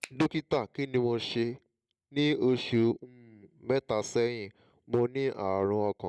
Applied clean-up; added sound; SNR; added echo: none; Finger snapping; 15 dB; none.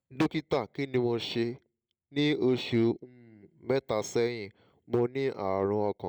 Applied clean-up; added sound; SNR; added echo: none; none; none; none.